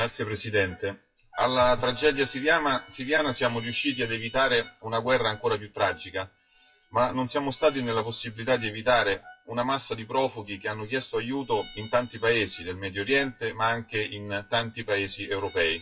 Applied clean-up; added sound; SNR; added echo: classical method WPE with log-MMSE.